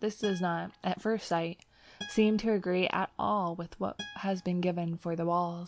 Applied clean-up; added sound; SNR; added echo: none; Acoustic guitar; 19 dB; none.